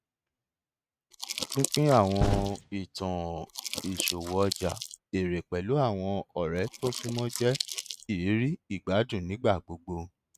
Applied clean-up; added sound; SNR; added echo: neural mask model RNNoise.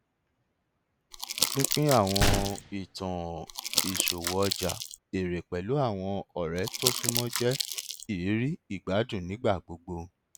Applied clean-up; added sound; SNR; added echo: none; Gunshot, gunfire + Crumpling, crinkling; 0 dB; none.